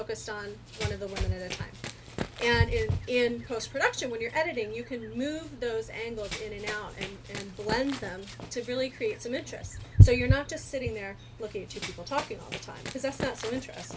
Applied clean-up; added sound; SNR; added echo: none; Run; 13 dB; reverberation time 0.2 s.